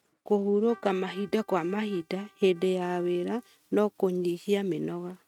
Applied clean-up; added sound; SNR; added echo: neural mask model RNNoise.